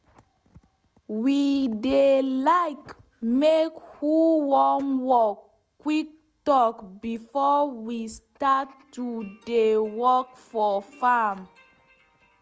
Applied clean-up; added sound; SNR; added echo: none; none; none; none.